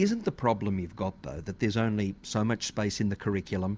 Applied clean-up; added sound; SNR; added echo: none; none; none; none.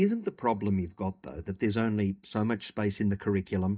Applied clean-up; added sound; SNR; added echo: neural mask model DeepFilterNet 3.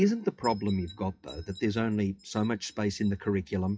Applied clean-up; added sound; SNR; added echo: classical method WPE with log-MMSE.